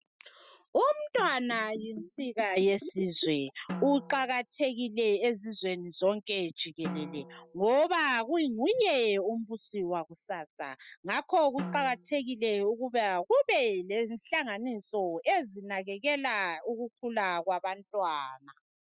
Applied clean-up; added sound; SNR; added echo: classical method spectral subtraction.